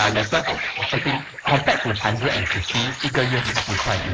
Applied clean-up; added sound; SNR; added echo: neural mask model Resemble Enhance denoiser.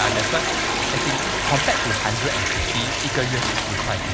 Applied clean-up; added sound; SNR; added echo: none; Toilet flush; -3 dB; none.